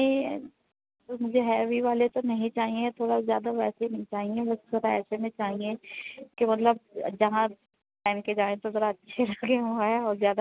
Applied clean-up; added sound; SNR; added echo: none; none; none; none.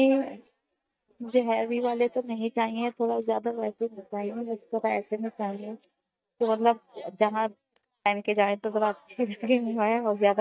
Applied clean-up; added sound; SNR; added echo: neural mask model DeepFilterNet 3.